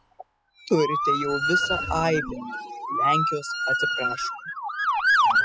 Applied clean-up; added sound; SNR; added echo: classical method spectral subtraction.